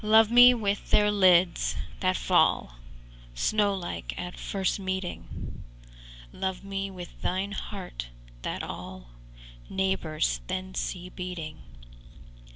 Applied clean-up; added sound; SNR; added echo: none; none; none; none.